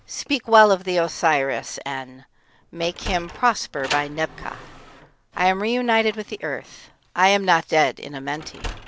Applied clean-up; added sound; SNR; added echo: none; Sliding door; 16 dB; none.